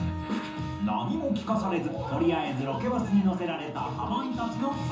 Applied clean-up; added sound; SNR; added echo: none; Wind instrument, woodwind instrument; 14 dB; reverberation time 0.6 s.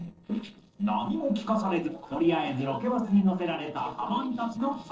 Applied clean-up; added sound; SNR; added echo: neural separator model SepFormer DNS4.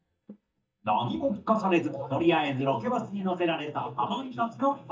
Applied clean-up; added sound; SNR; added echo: neural mask model DeepFilterNet 3.